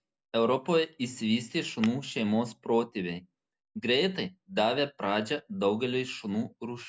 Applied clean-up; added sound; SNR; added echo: none; Tap / Glass; 15 dB; none.